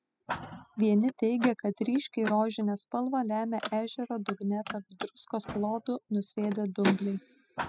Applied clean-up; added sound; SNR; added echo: classical method spectral subtraction.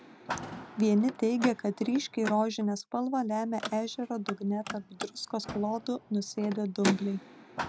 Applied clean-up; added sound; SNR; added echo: none; Car; 9 dB; none.